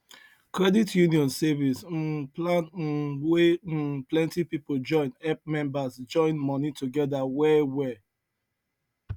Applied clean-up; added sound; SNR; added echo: none; none; none; none.